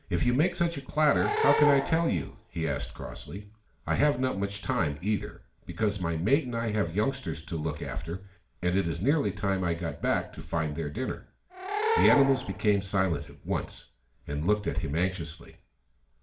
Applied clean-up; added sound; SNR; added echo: none; Animal / Brass instrument; 4 dB; reverberation time 0.4 s.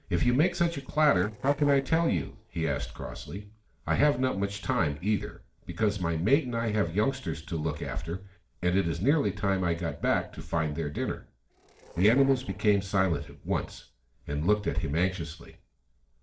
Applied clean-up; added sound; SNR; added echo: neural separator model SepFormer DNS4.